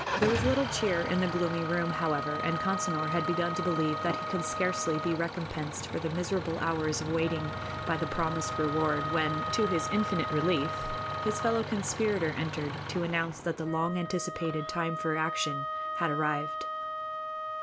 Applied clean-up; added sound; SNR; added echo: none; Wind instrument, woodwind instrument + Idling / Engine starting; 3 dB; none.